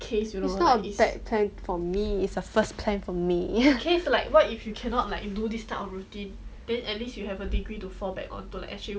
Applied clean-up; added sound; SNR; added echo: none; none; none; none.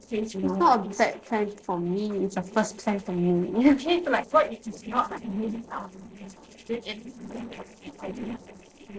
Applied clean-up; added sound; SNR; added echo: neural separator model SepFormer DNS4.